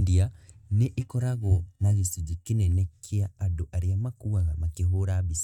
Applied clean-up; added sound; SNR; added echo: neural mask model DeepFilterNet 3.